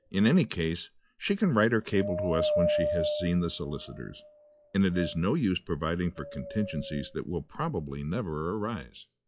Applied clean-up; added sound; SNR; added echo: classical method log-MMSE.